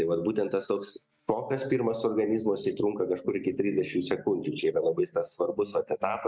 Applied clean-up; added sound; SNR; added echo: neural mask model RNNoise.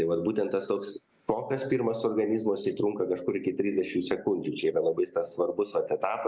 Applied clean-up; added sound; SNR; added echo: none; none; none; none.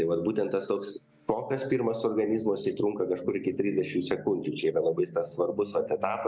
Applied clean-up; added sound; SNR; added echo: none; Guitar; 19 dB; none.